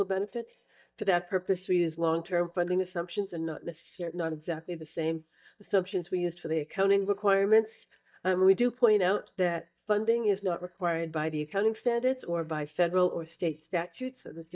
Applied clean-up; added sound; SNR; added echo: neural mask model DeepFilterNet 3.